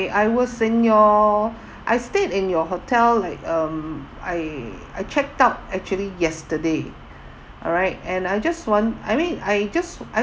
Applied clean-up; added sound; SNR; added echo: none; none; none; none.